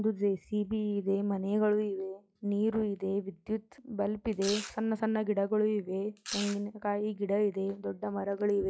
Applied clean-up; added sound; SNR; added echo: classical method log-MMSE.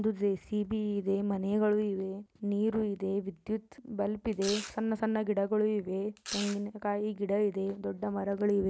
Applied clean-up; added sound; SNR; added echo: none; Domestic sounds, home sounds; 11 dB; none.